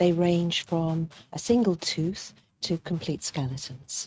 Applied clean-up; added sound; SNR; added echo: neural mask model RNNoise.